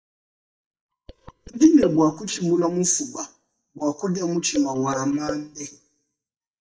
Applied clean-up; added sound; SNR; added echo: neural mask model DeepFilterNet 3.